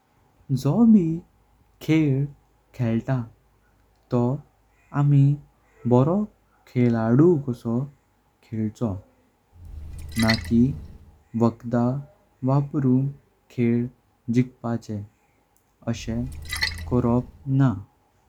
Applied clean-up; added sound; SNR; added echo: none; Splash, splatter; 10 dB; none.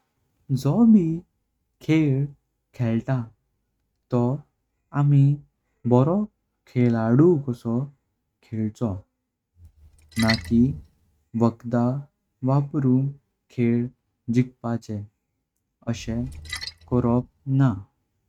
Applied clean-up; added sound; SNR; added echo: neural mask model RNNoise.